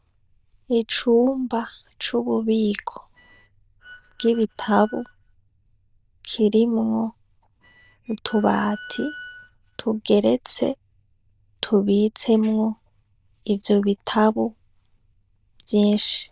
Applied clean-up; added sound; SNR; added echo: neural diffusion model UNIVERSE++.